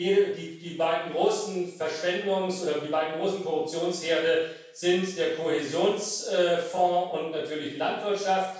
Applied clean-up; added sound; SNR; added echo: none; none; none; reverberation time 0.7 s.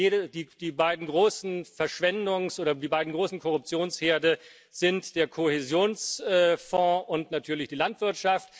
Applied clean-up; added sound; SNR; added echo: none; none; none; none.